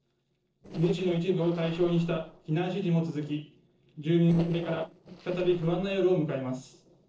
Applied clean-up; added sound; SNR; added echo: neural separator model SepFormer DNS4.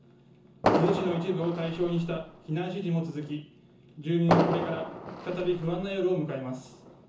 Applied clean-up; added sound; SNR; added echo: none; Fireworks; 2 dB; reverberation time 0.6 s.